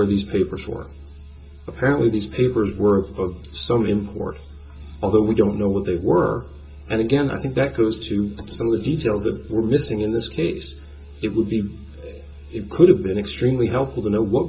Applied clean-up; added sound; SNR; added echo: none; none; none; reverberation time 0.2 s.